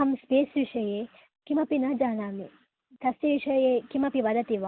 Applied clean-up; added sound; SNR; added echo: none; none; none; none.